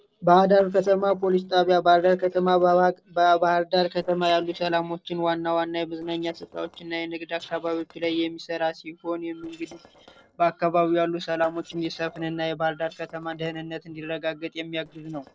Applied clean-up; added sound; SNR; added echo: neural separator model SepFormer DNS4.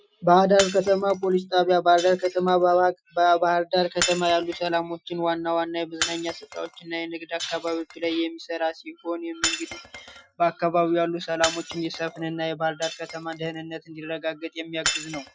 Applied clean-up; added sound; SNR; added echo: classical method Wiener filter.